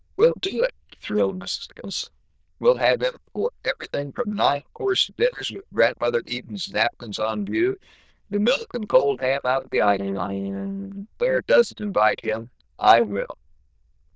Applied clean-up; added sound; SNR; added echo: neural diffusion model UNIVERSE++.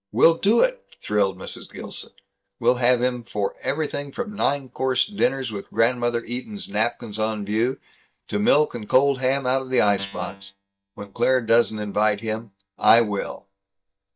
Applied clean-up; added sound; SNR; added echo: neural mask model DeepFilterNet 3.